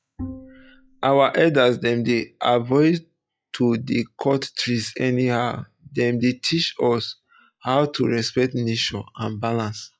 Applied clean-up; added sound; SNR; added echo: classical method log-MMSE.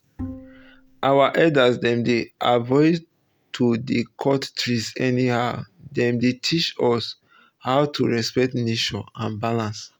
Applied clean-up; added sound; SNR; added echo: none; Bowed string instrument; 14 dB; none.